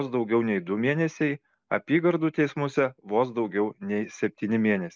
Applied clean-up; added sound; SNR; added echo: none; none; none; none.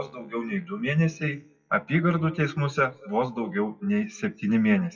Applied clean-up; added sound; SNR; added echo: classical method WPE with log-MMSE.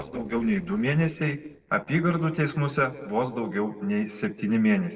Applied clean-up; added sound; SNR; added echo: neural separator model SepFormer DNS4.